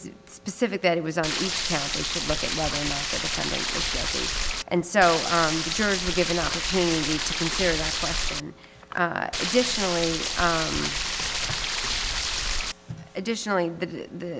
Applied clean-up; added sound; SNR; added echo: none; Stream; 0 dB; none.